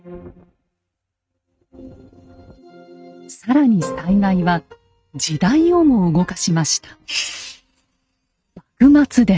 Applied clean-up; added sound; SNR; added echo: neural mask model RNNoise.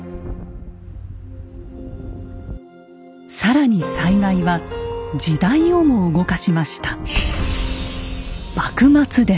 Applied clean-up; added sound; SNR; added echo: none; Wind; 13 dB; none.